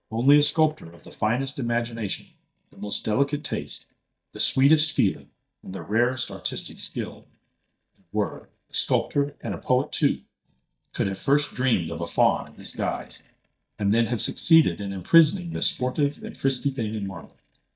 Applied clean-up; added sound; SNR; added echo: neural mask model DeepFilterNet 3.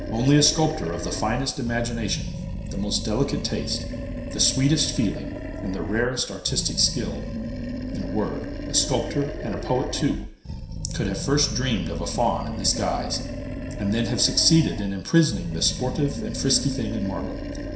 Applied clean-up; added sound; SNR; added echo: none; Animal; 6 dB; reverberation time 0.7 s.